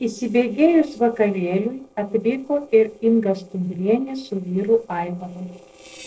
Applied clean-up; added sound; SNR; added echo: neural separator model SepFormer DNS4.